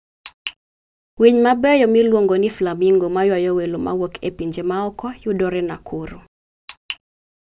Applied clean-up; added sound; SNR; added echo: none; none; none; none.